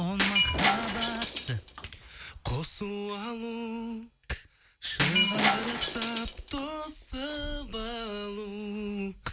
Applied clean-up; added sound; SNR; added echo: none; Shatter; -3 dB; none.